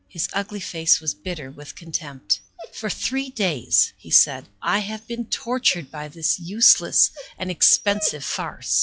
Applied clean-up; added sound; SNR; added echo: classical method log-MMSE.